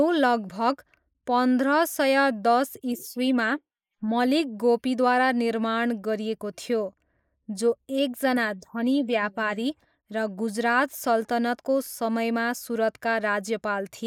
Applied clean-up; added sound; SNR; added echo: neural mask model Resemble Enhance denoiser.